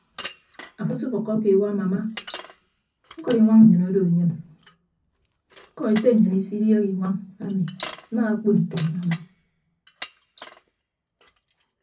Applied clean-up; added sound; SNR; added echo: none; Bicycle; 18 dB; reverberation time 0.3 s.